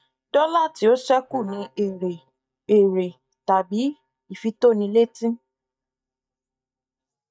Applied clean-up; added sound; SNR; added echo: neural mask model DeepFilterNet 3.